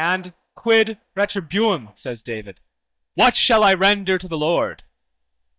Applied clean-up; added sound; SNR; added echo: neural mask model DeepFilterNet 3.